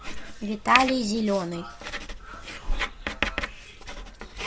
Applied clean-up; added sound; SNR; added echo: none; Writing; 5 dB; none.